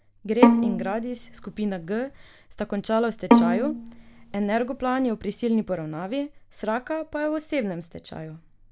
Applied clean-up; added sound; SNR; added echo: none; Bowed string instrument; -4 dB; none.